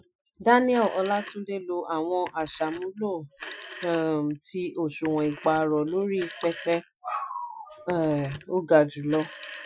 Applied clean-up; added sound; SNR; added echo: classical method Wiener filter.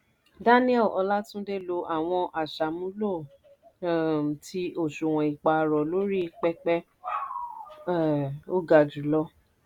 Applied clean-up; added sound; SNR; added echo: none; none; none; none.